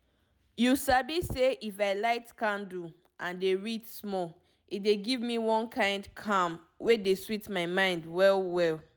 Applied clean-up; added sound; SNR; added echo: none; none; none; none.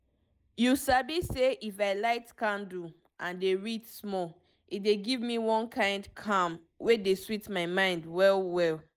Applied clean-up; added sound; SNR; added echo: neural mask model Resemble Enhance denoiser.